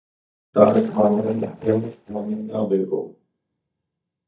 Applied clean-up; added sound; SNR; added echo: neural mask model DeepFilterNet 3.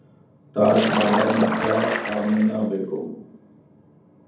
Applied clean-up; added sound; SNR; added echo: none; Splash, splatter; 4 dB; reverberation time 0.8 s.